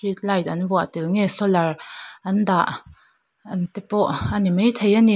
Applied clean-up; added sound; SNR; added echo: none; none; none; none.